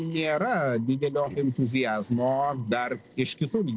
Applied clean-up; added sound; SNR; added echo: neural separator model SepFormer DNS4.